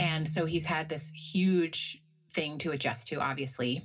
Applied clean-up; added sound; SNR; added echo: none; Keyboard (musical); 10 dB; reverberation time 0.4 s.